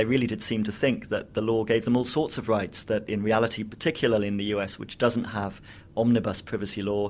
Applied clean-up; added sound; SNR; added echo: none; none; none; none.